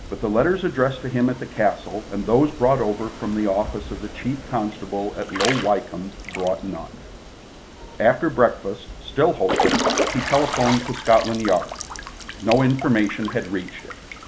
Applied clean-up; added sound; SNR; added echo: none; Drip / Trickle, dribble / Water / Splash, splatter; 8 dB; none.